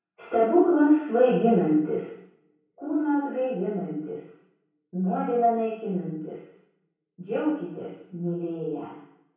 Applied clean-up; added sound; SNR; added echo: none; none; none; reverberation time 0.7 s.